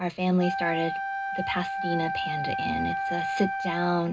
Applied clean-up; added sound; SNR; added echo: none; Wind instrument, woodwind instrument; 2 dB; reverberation time 0.2 s.